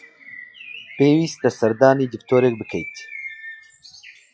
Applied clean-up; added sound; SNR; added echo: classical method log-MMSE.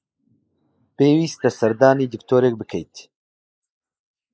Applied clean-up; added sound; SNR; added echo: neural mask model Resemble Enhance denoiser.